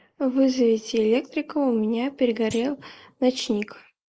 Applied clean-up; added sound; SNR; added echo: neural mask model Resemble Enhance denoiser.